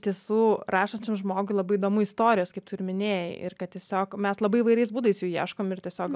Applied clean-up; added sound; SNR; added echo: none; none; none; none.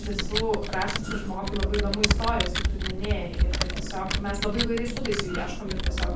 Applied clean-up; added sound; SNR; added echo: none; Computer keyboard; -4 dB; reverberation time 0.3 s.